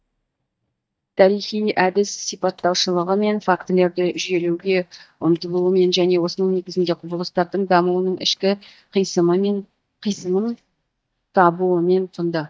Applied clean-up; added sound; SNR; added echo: neural mask model DeepFilterNet 3.